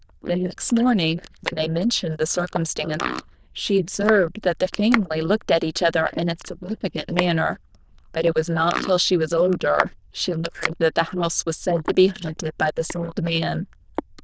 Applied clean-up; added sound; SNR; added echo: neural diffusion model UNIVERSE++.